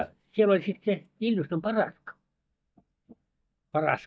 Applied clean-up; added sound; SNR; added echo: neural mask model DeepFilterNet 3.